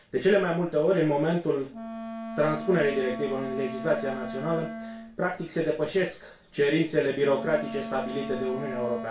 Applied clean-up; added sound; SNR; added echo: none; Wind instrument, woodwind instrument; 11 dB; reverberation time 0.2 s.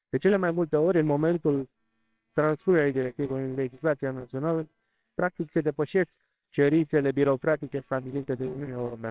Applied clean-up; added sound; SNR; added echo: neural separator model SepFormer WHAMR!.